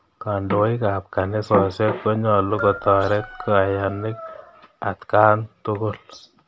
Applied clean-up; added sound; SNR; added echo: none; Marimba, xylophone; 17 dB; none.